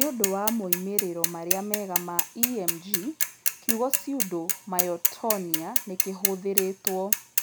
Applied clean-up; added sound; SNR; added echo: none; Mechanisms / Bicycle; -2 dB; none.